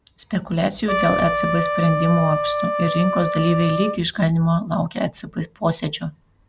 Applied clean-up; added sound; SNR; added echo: none; Trumpet; 2 dB; none.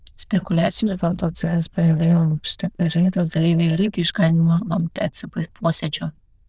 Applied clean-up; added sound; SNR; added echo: neural diffusion model UNIVERSE++.